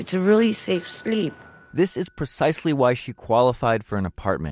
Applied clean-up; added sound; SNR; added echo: none; Doorbell; 19 dB; none.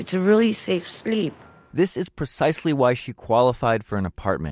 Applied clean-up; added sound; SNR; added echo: none; none; none; none.